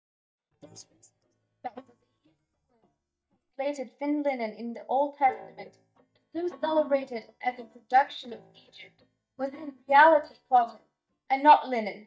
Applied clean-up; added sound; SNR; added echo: neural mask model DeepFilterNet 3.